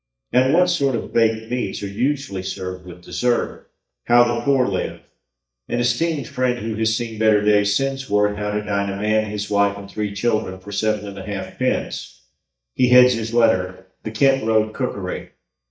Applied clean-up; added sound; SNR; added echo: neural mask model DeepFilterNet 3.